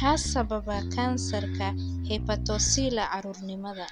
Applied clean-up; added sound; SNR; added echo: none; Bass guitar; 3 dB; none.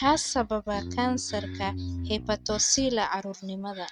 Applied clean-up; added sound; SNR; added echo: neural mask model RNNoise.